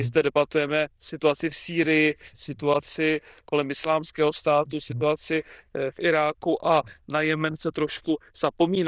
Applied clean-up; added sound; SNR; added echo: neural diffusion model UNIVERSE++.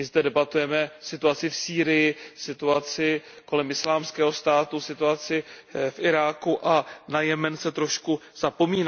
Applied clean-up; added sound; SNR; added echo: none; none; none; none.